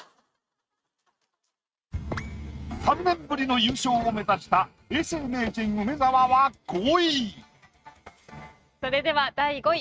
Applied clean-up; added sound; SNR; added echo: neural mask model RNNoise.